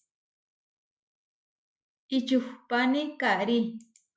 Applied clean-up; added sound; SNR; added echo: none; none; none; none.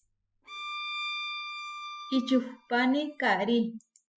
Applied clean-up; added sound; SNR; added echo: classical method spectral subtraction.